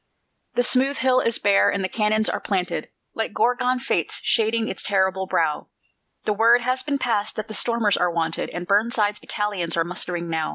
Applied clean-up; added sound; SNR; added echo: none; none; none; none.